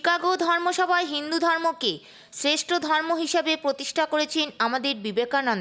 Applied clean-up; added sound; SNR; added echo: none; none; none; none.